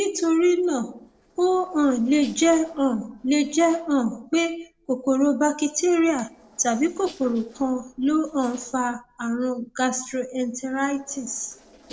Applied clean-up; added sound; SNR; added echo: neural separator model SepFormer DNS4.